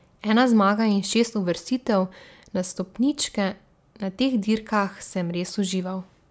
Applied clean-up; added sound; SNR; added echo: none; none; none; none.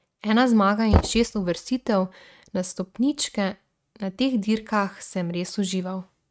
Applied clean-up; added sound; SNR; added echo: neural mask model RNNoise.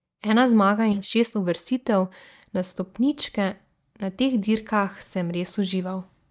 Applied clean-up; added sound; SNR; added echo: neural mask model DeepFilterNet 3.